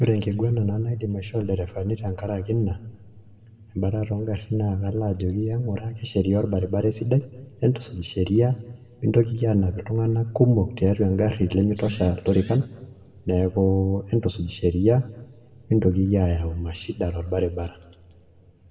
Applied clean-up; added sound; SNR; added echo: none; none; none; reverberation time 1.3 s.